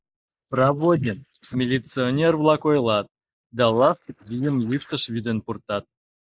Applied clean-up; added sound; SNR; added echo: neural mask model Resemble Enhance denoiser.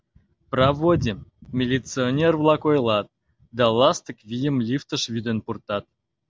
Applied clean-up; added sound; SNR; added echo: none; none; none; none.